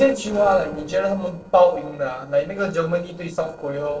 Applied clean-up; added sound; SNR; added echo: neural separator model SepFormer DNS4.